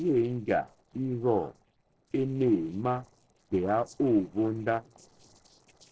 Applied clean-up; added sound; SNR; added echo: neural separator model SepFormer DNS4.